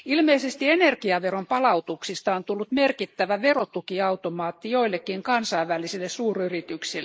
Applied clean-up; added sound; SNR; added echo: neural mask model Resemble Enhance denoiser.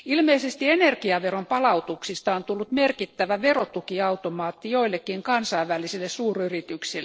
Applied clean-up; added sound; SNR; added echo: neural separator model SepFormer DNS4.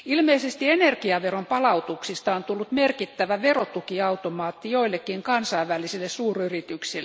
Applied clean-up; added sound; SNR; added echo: none; none; none; none.